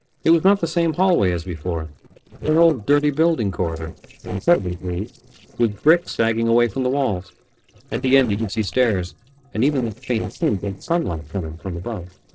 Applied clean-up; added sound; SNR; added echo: neural separator model SepFormer DNS4.